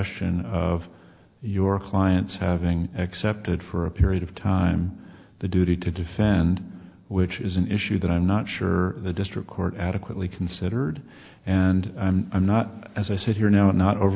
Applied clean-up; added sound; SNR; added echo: none; none; none; none.